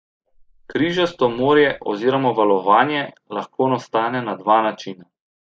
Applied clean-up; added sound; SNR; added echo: neural mask model Resemble Enhance denoiser.